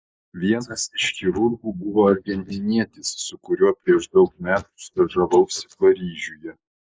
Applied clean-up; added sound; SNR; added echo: neural mask model Resemble Enhance denoiser.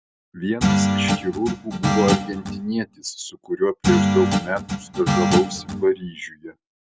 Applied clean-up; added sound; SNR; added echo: none; Guitar; -3 dB; none.